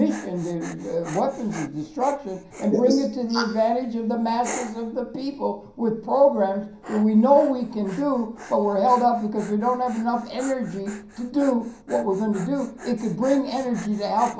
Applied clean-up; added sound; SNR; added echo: none; Dog; 19 dB; reverberation time 0.5 s.